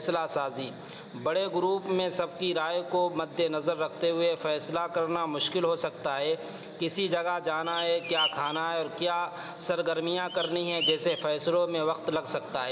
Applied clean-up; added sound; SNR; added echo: none; Bird; 5 dB; none.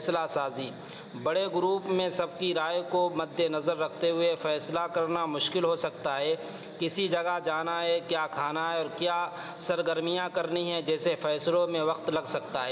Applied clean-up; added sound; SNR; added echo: none; none; none; none.